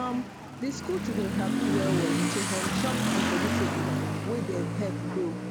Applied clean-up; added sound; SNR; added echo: none; Motorcycle / Accelerating, revving, vroom; -4 dB; none.